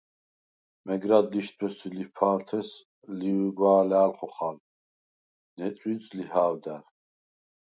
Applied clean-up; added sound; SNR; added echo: none; none; none; none.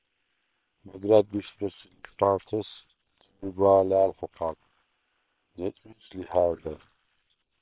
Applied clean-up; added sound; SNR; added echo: neural separator model SepFormer WHAM!.